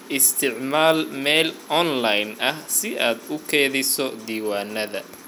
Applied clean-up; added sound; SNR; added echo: none; none; none; none.